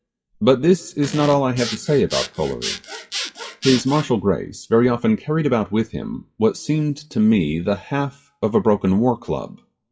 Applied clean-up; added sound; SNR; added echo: classical method WPE with log-MMSE.